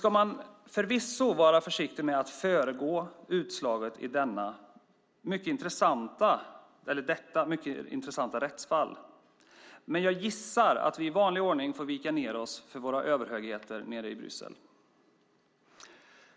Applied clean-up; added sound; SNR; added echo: none; none; none; none.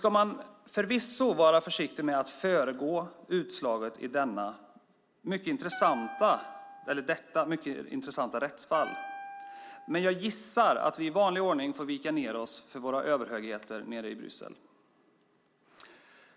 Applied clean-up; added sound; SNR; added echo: none; Wind instrument, woodwind instrument; 13 dB; none.